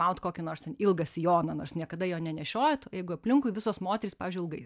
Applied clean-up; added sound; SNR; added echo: none; none; none; none.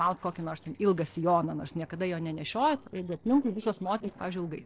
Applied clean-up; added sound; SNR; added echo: neural separator model SepFormer DNS4.